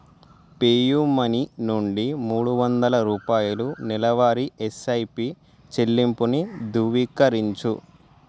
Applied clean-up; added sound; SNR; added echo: none; none; none; none.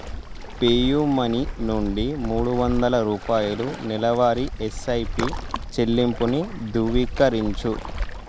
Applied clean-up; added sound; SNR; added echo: none; Waves, surf; 7 dB; none.